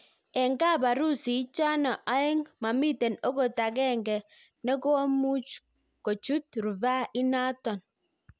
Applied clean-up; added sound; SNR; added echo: none; none; none; none.